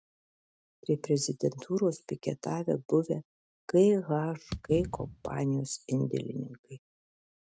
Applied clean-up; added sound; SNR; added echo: neural mask model RNNoise.